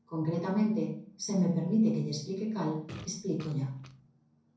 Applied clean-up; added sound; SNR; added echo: none; Fart; 16 dB; reverberation time 0.6 s.